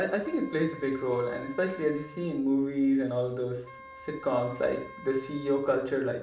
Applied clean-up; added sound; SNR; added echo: none; Wind instrument, woodwind instrument; 18 dB; reverberation time 0.5 s.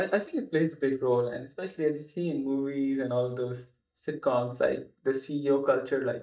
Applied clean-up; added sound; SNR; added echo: neural mask model DeepFilterNet 3.